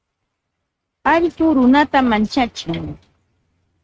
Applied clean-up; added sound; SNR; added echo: neural mask model RNNoise.